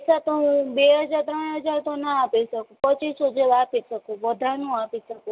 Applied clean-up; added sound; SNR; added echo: none; none; none; none.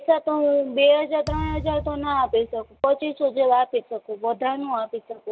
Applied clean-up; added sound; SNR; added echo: none; Thump, thud; 13 dB; none.